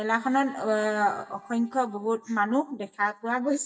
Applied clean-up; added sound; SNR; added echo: neural mask model DeepFilterNet 3.